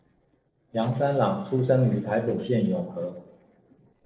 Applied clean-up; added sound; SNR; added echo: neural separator model SepFormer DNS4.